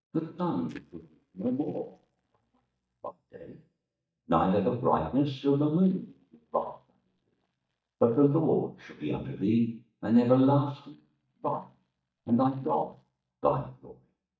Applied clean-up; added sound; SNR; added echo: neural mask model DeepFilterNet 3.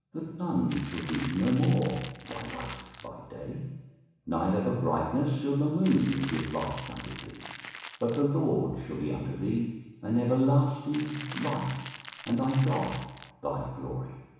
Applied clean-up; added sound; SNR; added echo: none; Crackle; 12 dB; reverberation time 1.1 s.